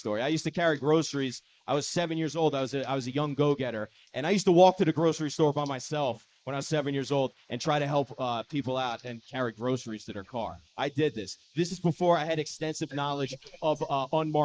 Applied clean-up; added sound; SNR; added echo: neural mask model Resemble Enhance denoiser.